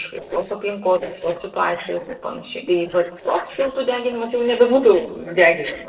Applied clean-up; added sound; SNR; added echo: neural separator model SepFormer DNS4.